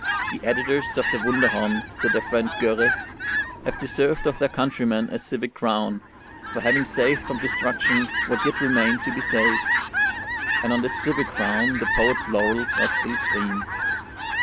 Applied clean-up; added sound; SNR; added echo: none; Fowl; 1 dB; none.